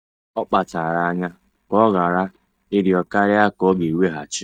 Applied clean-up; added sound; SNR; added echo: neural mask model DeepFilterNet 3.